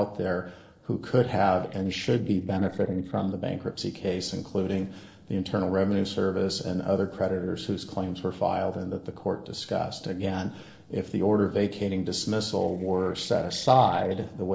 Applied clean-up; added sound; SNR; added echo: neural separator model SepFormer DNS4.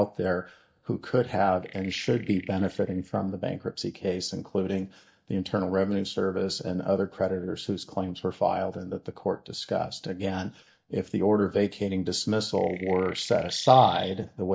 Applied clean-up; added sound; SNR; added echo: neural mask model DeepFilterNet 3.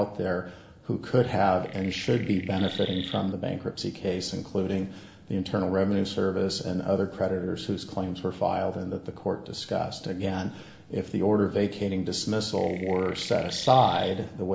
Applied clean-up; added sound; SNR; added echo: none; Chirp, tweet; 13 dB; reverberation time 2.0 s.